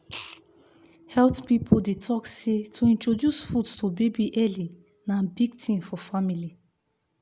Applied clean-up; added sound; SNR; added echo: none; none; none; none.